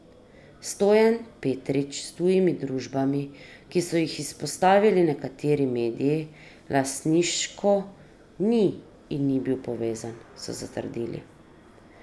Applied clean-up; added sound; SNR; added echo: none; none; none; none.